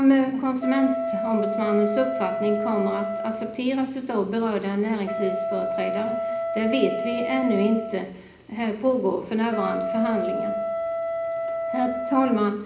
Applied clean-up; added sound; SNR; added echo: none; Wind instrument, woodwind instrument; 4 dB; reverberation time 0.5 s.